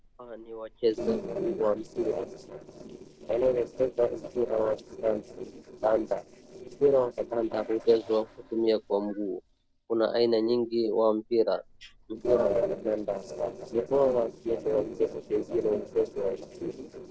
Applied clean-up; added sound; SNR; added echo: neural separator model SepFormer DNS4.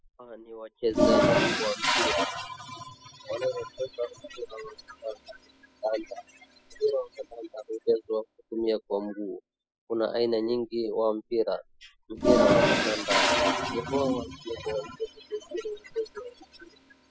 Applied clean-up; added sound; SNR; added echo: classical method spectral subtraction.